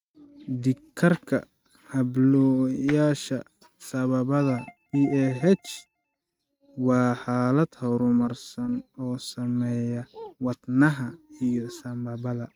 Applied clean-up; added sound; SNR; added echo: neural mask model RNNoise.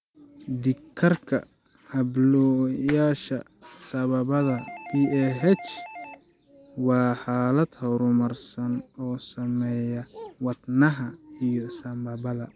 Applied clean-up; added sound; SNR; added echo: none; Tap + Doorbell; 16 dB; none.